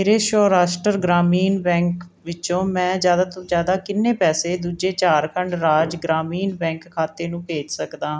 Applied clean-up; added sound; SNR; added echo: none; none; none; none.